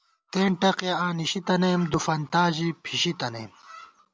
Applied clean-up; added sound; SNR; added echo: none; none; none; none.